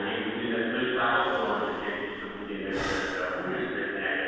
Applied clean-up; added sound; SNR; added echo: none; Breathing; 13 dB; reverberation time 2.1 s.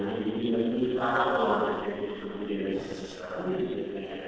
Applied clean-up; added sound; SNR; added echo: neural separator model SepFormer DNS4.